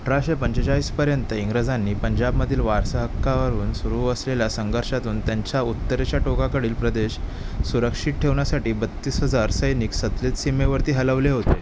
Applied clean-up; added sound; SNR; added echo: none; none; none; none.